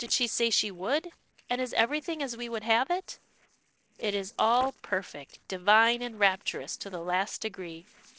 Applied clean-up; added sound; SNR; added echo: neural separator model SepFormer DNS4.